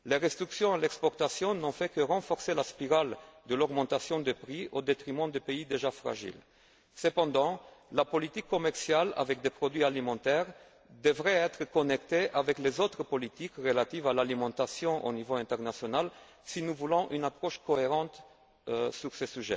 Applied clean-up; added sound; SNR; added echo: none; none; none; none.